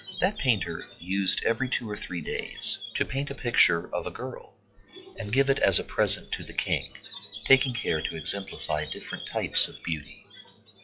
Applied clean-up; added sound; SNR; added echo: classical method log-MMSE.